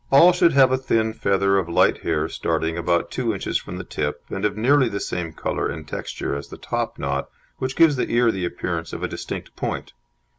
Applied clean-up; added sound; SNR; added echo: none; none; none; none.